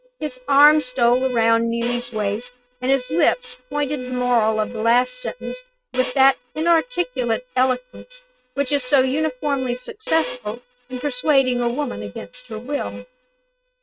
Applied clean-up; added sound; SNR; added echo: neural mask model RNNoise.